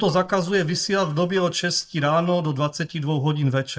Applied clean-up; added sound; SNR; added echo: neural mask model DeepFilterNet 3.